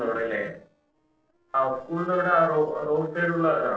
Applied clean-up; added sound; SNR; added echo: neural separator model SepFormer DNS4.